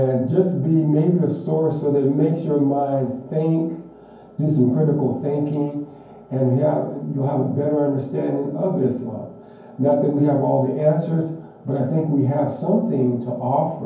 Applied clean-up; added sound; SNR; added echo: none; none; none; reverberation time 0.9 s.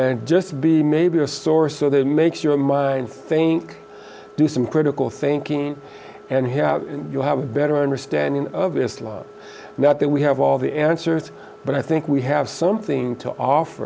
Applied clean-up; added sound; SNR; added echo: none; none; none; none.